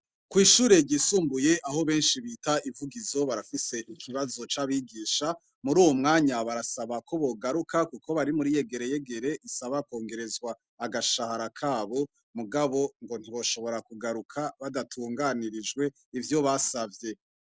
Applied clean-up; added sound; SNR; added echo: neural mask model Resemble Enhance denoiser.